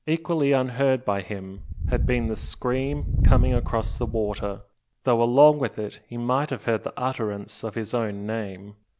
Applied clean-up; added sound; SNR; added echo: none; Wind; -1 dB; none.